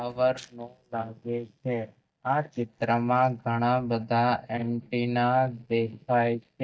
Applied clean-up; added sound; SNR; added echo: neural mask model DeepFilterNet 3.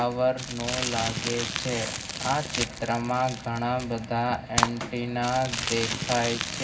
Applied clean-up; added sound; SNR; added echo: none; Crumpling, crinkling; 4 dB; reverberation time 0.4 s.